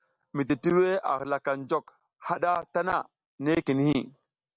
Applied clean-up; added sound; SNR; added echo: none; none; none; none.